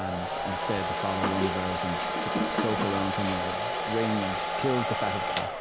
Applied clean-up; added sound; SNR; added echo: none; Domestic sounds, home sounds + Squeak; -2 dB; none.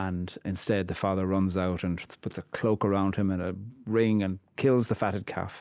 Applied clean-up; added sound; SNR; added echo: none; none; none; none.